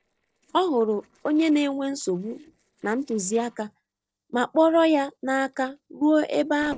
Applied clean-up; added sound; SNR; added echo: neural separator model SepFormer DNS4.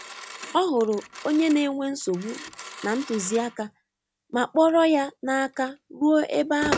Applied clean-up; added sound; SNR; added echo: none; Telephone; 14 dB; none.